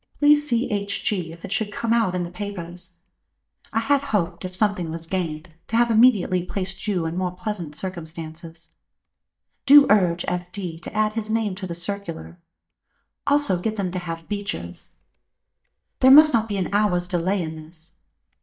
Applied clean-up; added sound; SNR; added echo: neural mask model DeepFilterNet 3.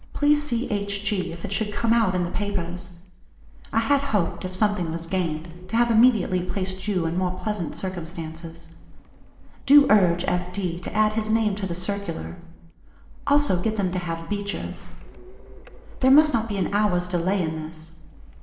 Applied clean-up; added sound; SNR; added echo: neural separator model SepFormer DNS4.